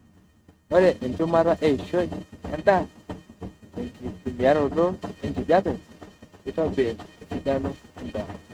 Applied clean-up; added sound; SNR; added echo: neural mask model RNNoise.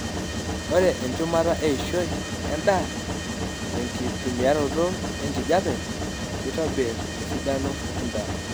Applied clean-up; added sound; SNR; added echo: none; Mechanisms; 2 dB; none.